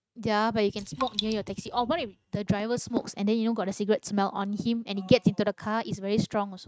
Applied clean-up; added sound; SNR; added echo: neural mask model RNNoise.